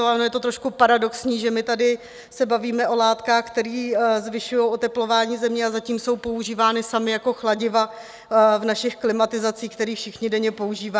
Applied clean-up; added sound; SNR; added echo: none; none; none; none.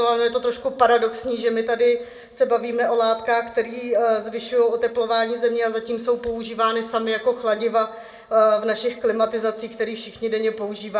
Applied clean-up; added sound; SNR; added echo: none; none; none; reverberation time 1.3 s.